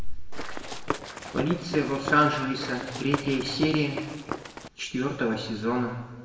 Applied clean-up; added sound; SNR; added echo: none; Run; 8 dB; reverberation time 1.2 s.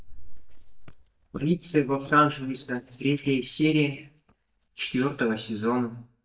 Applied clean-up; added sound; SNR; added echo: neural mask model DeepFilterNet 3.